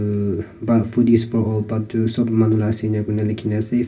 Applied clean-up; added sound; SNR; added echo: none; none; none; reverberation time 0.1 s.